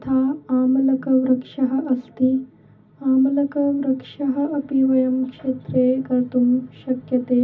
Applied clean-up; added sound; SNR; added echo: none; none; none; reverberation time 0.4 s.